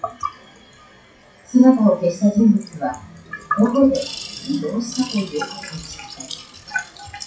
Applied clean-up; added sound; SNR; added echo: classical method WPE with log-MMSE.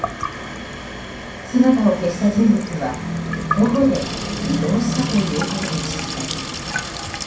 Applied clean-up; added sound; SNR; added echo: none; Sink (filling or washing) / Water tap, faucet; 8 dB; reverberation time 0.6 s.